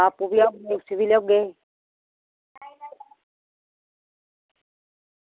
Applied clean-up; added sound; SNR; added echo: none; none; none; none.